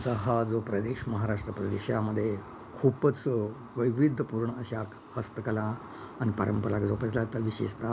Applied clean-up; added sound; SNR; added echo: none; none; none; none.